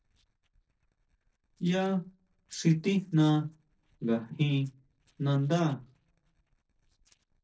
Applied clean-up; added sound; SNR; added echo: neural separator model SepFormer DNS4.